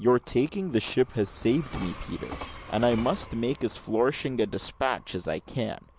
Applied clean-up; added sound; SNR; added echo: none; Train; 16 dB; none.